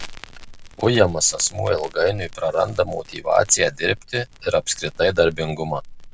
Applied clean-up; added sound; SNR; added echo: none; Crackle; 17 dB; none.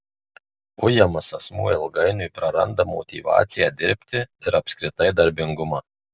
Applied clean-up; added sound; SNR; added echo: none; none; none; none.